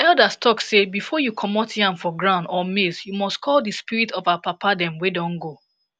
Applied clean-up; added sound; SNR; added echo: none; none; none; none.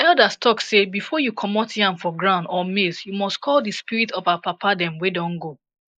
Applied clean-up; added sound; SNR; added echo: neural mask model Resemble Enhance denoiser.